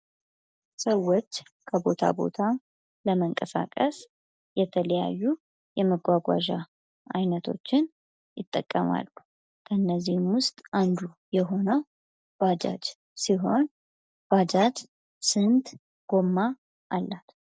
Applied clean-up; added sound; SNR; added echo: none; none; none; none.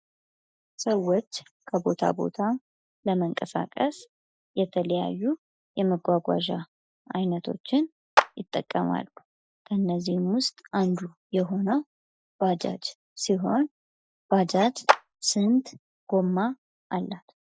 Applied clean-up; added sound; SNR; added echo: classical method Wiener filter.